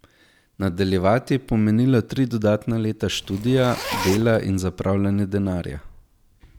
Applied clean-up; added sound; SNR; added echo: none; Zipper (clothing); 9 dB; none.